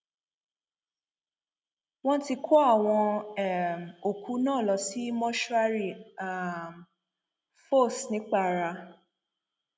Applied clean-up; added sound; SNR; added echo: none; none; none; none.